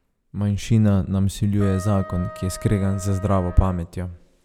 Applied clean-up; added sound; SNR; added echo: none; Trumpet; 18 dB; none.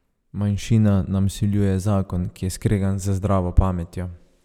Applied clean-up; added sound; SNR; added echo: none; none; none; none.